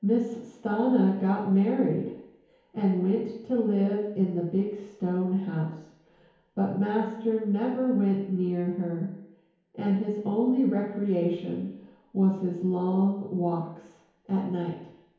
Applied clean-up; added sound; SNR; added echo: none; none; none; reverberation time 1.0 s.